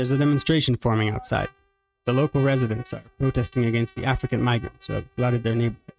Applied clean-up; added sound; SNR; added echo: neural mask model RNNoise.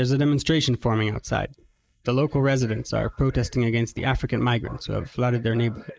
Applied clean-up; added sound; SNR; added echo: neural mask model Resemble Enhance denoiser.